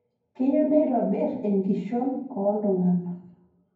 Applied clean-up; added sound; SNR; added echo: none; none; none; reverberation time 0.9 s.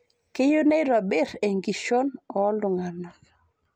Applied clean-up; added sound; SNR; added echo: none; none; none; none.